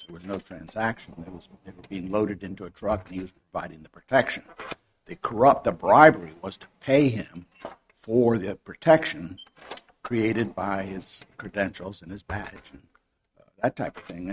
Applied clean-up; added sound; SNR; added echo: neural mask model RNNoise.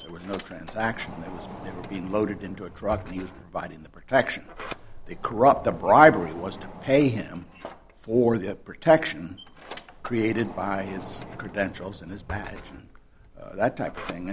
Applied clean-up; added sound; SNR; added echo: none; Sliding door; 15 dB; none.